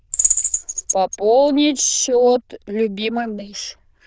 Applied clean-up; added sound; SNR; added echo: neural diffusion model UNIVERSE++.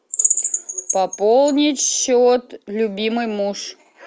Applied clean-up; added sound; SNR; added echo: none; Bird vocalization, bird call, bird song; 4 dB; none.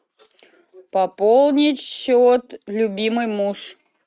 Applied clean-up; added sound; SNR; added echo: neural mask model RNNoise.